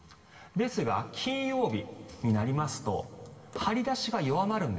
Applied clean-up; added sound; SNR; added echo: none; Squeak; 19 dB; reverberation time 2.8 s.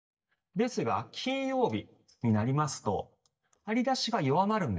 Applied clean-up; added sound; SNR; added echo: neural mask model DeepFilterNet 3.